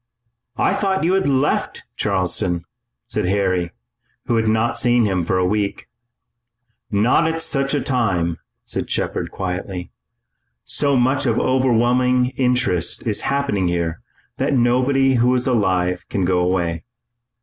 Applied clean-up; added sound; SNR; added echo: none; none; none; none.